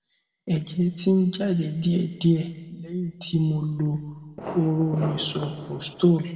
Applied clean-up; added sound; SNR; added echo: none; Fireworks; 12 dB; reverberation time 1.4 s.